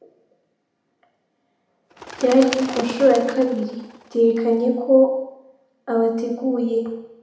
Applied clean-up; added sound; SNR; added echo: none; Bird; 14 dB; reverberation time 0.8 s.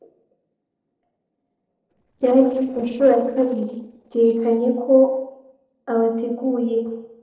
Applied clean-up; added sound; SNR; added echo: neural separator model SepFormer DNS4.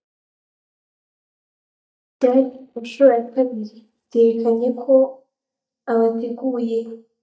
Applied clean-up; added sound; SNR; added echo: neural mask model DeepFilterNet 3.